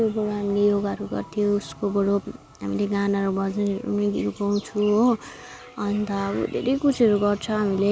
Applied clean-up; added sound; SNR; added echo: none; none; none; none.